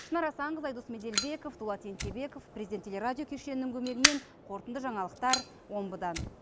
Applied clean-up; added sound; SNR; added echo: none; Fire; 1 dB; none.